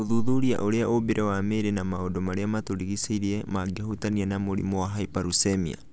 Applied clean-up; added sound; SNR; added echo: none; none; none; none.